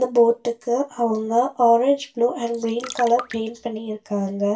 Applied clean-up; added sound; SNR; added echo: none; Trickle, dribble; 16 dB; reverberation time 0.2 s.